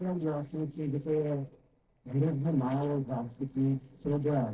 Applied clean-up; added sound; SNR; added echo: neural separator model SepFormer DNS4.